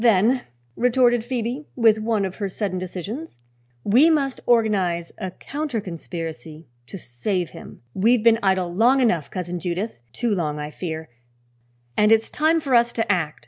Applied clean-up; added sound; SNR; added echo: none; none; none; none.